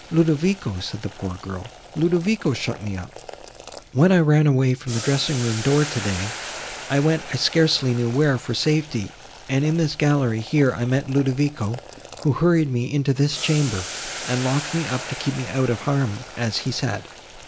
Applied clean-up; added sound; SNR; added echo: none; Boiling; 14 dB; none.